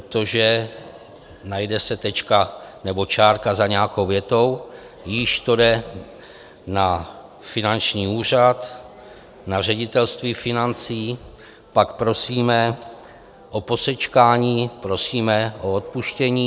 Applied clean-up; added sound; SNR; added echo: none; none; none; none.